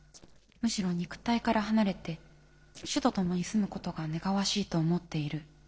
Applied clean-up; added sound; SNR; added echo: neural separator model SepFormer DNS4.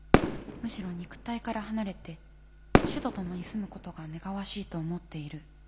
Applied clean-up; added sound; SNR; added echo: none; Fireworks; -5 dB; none.